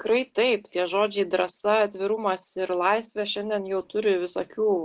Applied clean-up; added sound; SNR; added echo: none; none; none; none.